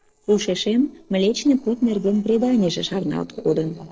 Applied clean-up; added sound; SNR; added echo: neural separator model SepFormer DNS4.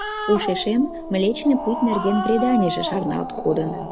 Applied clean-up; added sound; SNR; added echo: none; Growling; 6 dB; none.